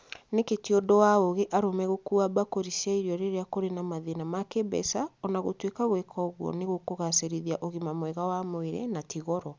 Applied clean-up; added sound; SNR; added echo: none; none; none; none.